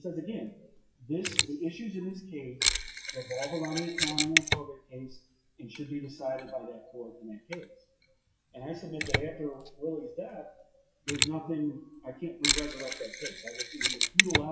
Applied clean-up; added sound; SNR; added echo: classical method WPE with log-MMSE.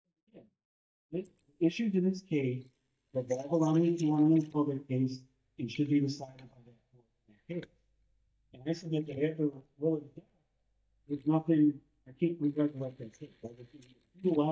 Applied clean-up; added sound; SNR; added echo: neural mask model DeepFilterNet 3.